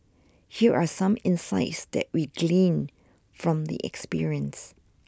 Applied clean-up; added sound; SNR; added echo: none; none; none; none.